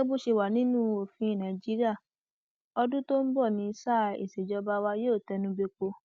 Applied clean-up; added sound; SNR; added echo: none; none; none; none.